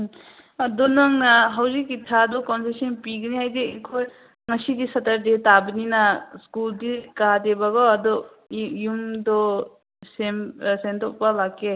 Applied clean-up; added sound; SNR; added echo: none; none; none; none.